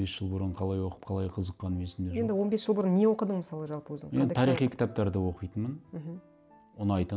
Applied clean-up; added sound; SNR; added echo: none; none; none; none.